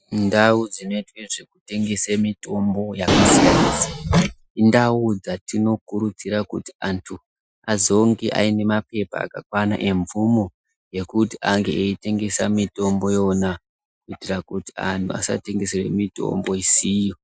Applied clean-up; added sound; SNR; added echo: classical method Wiener filter.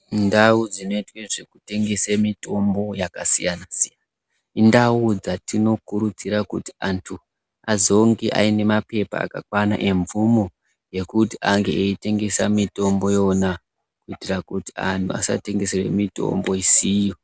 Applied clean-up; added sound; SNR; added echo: none; none; none; none.